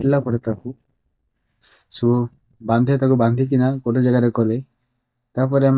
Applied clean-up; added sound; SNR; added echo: neural mask model DeepFilterNet 3.